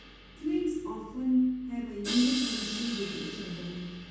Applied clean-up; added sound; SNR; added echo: none; Crash cymbal; 9 dB; reverberation time 1.2 s.